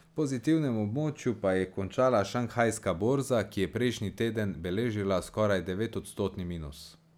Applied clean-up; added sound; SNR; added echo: none; none; none; none.